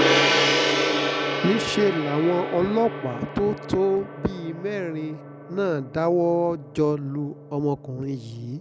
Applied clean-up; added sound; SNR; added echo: none; Gong; 2 dB; none.